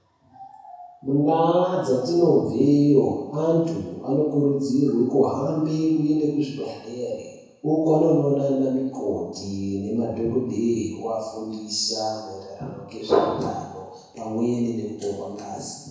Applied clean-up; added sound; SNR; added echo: none; none; none; reverberation time 1.0 s.